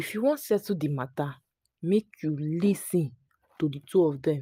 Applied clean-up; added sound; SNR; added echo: none; none; none; none.